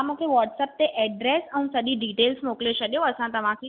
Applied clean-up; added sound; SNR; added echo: none; none; none; none.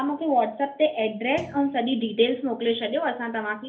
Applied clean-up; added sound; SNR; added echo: none; Thump, thud; 18 dB; reverberation time 0.3 s.